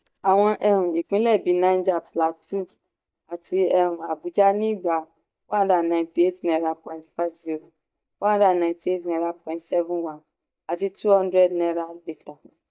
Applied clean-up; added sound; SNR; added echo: neural mask model DeepFilterNet 3.